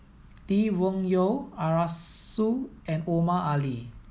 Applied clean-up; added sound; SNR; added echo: none; none; none; none.